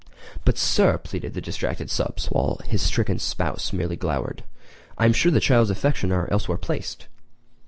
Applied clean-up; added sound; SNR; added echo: none; none; none; none.